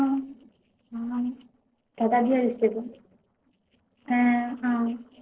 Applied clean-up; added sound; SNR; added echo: neural separator model SepFormer DNS4.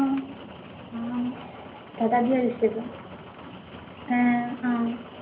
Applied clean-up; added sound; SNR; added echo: none; Rain; 15 dB; reverberation time 0.3 s.